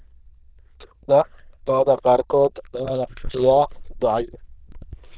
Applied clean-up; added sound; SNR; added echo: neural diffusion model UNIVERSE++.